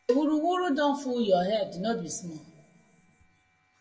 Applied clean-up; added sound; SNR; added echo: none; Cowbell; 6 dB; reverberation time 1.5 s.